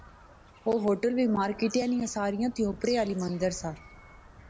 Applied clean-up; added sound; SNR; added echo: none; Bird vocalization, bird call, bird song; 19 dB; none.